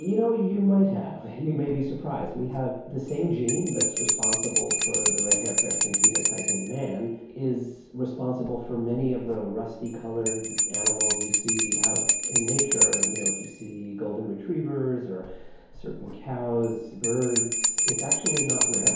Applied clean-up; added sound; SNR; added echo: none; Bell; -2 dB; reverberation time 1.0 s.